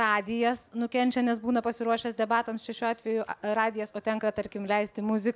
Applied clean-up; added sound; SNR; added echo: none; none; none; none.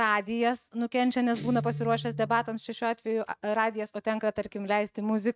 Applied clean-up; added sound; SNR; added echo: neural mask model RNNoise.